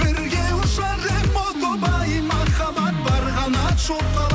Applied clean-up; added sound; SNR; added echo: none; none; none; none.